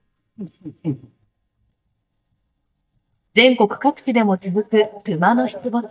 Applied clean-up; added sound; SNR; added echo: neural mask model DeepFilterNet 3.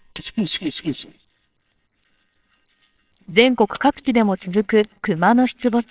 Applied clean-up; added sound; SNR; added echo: neural separator model SepFormer WHAMR!.